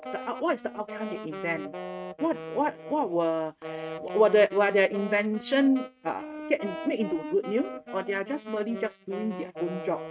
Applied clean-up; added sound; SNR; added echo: neural mask model RNNoise.